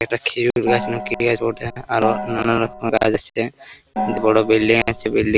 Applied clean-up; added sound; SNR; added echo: none; Gong; 8 dB; none.